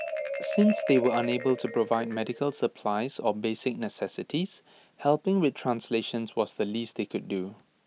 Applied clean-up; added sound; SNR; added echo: none; Marimba, xylophone; 10 dB; none.